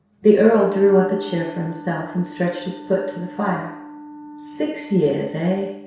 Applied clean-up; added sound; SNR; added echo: none; Wind instrument, woodwind instrument; 17 dB; reverberation time 0.7 s.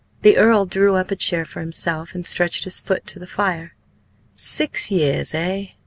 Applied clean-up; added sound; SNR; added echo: none; none; none; none.